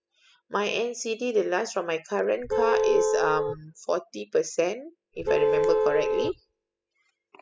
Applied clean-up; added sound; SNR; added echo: classical method spectral subtraction.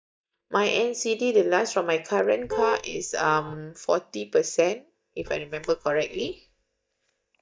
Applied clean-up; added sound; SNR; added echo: neural mask model DeepFilterNet 3.